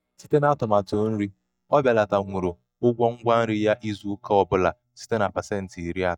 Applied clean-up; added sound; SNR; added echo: neural mask model DeepFilterNet 3.